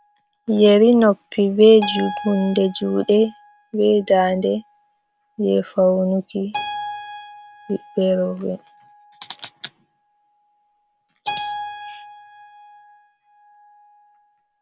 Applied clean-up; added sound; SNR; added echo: none; Keyboard (musical); 15 dB; none.